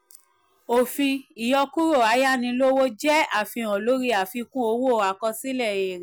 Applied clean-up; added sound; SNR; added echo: none; none; none; none.